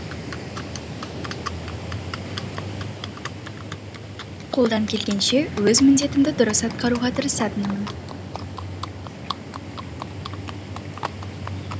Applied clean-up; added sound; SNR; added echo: none; Livestock, farm animals, working animals; 6 dB; none.